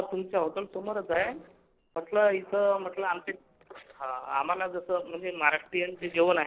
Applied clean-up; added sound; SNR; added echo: neural separator model SepFormer DNS4.